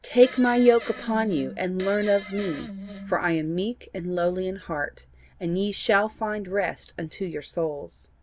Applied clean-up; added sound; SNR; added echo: none; Fart; 13 dB; none.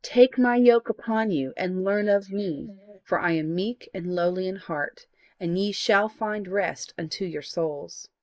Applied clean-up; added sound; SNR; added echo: neural mask model Resemble Enhance denoiser.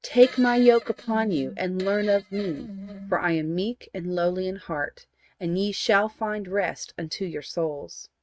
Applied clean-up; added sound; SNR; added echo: neural mask model RNNoise.